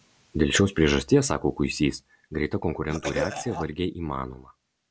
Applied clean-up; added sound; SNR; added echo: none; Cough; 7 dB; none.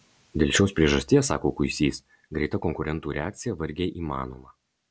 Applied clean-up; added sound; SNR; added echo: none; none; none; none.